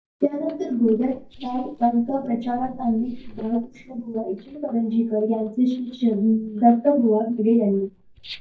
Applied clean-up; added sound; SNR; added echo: neural mask model DeepFilterNet 3.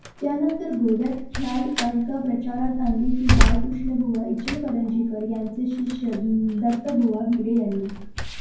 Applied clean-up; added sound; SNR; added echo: none; Slam; 2 dB; reverberation time 0.9 s.